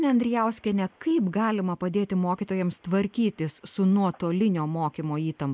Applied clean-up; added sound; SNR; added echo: none; none; none; none.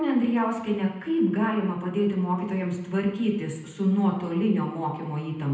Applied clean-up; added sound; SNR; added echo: none; none; none; reverberation time 0.9 s.